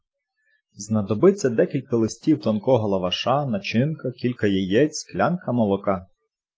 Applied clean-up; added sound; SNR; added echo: none; none; none; none.